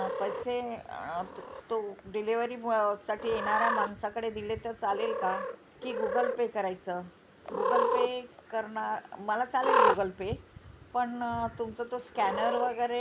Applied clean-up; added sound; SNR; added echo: none; Cat; 2 dB; none.